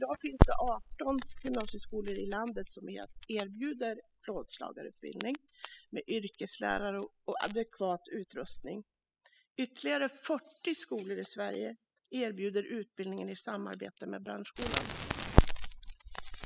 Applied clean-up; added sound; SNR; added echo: classical method spectral subtraction.